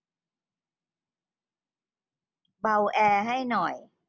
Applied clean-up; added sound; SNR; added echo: none; none; none; none.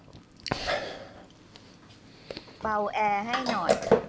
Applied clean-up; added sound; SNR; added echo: none; Chewing, mastication; -2 dB; none.